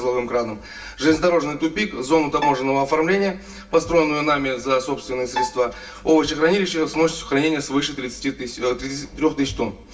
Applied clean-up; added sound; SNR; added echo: none; Bowed string instrument; 11 dB; reverberation time 0.1 s.